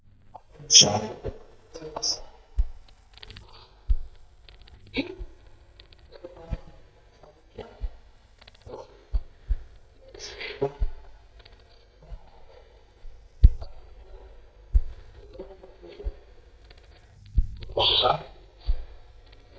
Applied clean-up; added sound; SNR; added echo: neural mask model DeepFilterNet 3.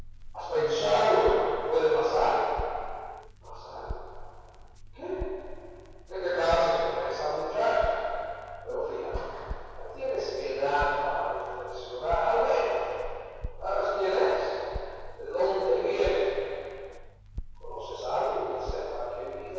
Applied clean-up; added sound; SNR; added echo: none; Crackle; 13 dB; reverberation time 2.2 s.